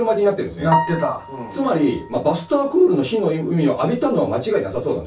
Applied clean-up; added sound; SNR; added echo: none; Piano; 10 dB; reverberation time 0.1 s.